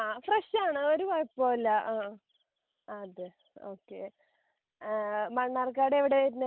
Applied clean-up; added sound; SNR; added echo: none; none; none; none.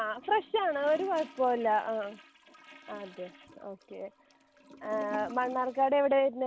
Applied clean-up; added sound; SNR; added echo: none; Toilet flush / Gurgling; 18 dB; none.